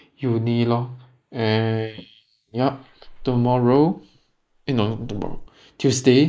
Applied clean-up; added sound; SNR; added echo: neural mask model Resemble Enhance denoiser.